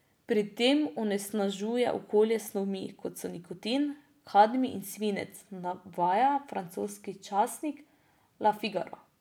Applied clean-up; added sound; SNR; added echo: none; none; none; none.